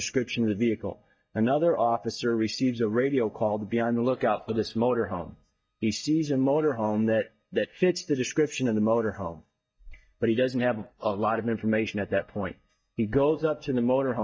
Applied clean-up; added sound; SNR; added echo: neural mask model DeepFilterNet 3.